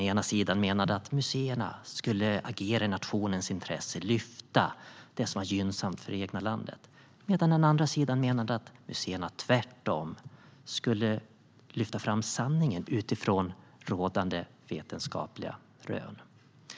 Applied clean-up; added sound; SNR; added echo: none; none; none; none.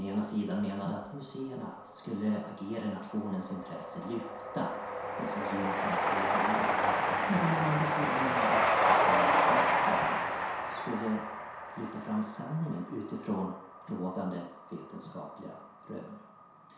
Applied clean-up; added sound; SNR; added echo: none; Train; -4 dB; reverberation time 0.7 s.